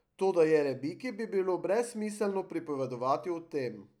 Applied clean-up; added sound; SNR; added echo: none; none; none; none.